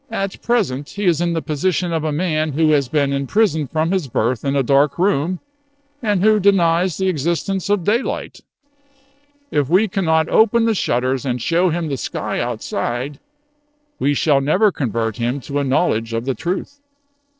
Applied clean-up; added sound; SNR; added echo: neural separator model SepFormer DNS4.